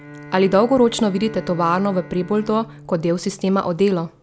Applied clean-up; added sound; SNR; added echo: none; Bowed string instrument; 19 dB; none.